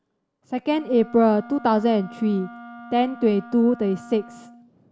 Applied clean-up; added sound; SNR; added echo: none; Wind instrument, woodwind instrument; 19 dB; none.